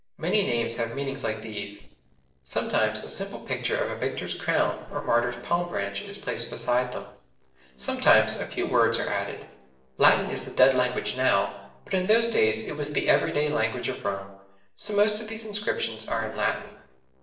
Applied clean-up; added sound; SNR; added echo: neural separator model SepFormer DNS4.